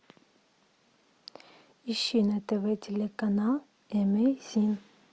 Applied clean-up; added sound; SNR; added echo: none; none; none; none.